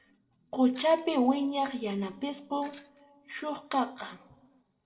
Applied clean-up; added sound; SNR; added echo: neural separator model SepFormer DNS4.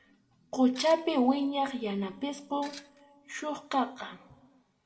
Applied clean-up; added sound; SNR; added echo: none; Tools; 18 dB; reverberation time 1.2 s.